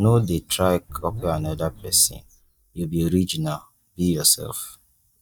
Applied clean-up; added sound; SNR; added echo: neural mask model DeepFilterNet 3.